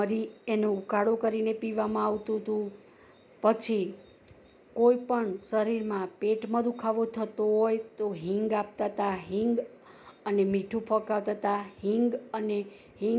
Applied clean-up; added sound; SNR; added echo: none; none; none; none.